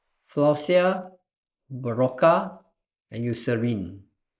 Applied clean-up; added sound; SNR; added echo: neural mask model Resemble Enhance denoiser.